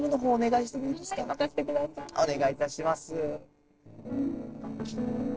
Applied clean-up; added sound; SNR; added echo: neural separator model SepFormer DNS4.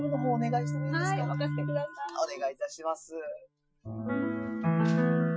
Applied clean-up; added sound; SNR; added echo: classical method Wiener filter.